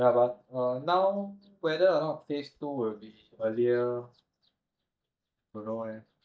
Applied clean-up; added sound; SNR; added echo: neural mask model DeepFilterNet 3.